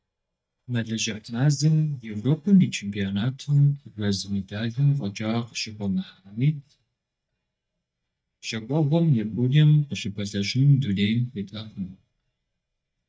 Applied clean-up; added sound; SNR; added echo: neural mask model DeepFilterNet 3.